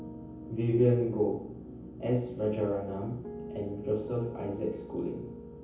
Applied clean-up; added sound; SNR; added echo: none; Piano; 13 dB; reverberation time 0.7 s.